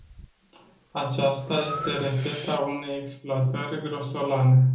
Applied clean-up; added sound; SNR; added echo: none; Breathing; 15 dB; reverberation time 0.6 s.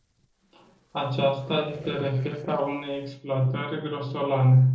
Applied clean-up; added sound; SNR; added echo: neural separator model SepFormer DNS4.